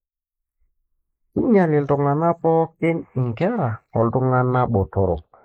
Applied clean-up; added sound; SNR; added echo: neural mask model Resemble Enhance denoiser.